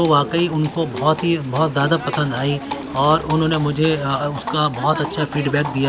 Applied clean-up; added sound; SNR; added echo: none; Livestock, farm animals, working animals; 10 dB; none.